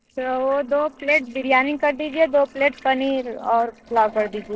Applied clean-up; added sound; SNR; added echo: neural separator model SepFormer DNS4.